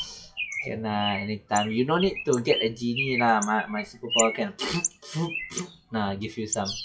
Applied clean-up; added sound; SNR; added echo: classical method WPE with log-MMSE.